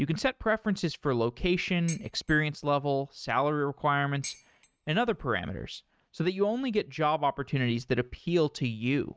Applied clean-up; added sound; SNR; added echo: neural mask model RNNoise.